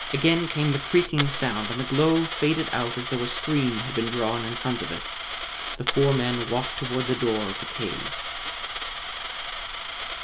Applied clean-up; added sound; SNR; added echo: none; Coin (dropping); 3 dB; none.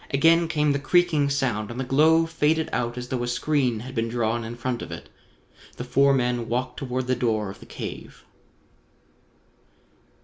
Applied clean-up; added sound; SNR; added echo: none; none; none; none.